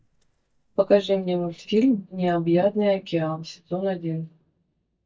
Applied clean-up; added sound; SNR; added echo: neural mask model DeepFilterNet 3.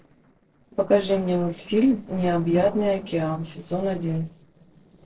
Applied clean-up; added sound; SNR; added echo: neural separator model SepFormer DNS4.